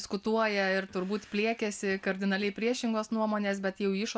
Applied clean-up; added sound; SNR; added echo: none; none; none; none.